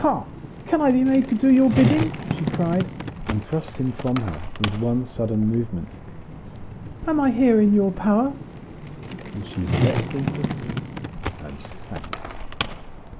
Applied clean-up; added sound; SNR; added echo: none; Skateboard; 7 dB; none.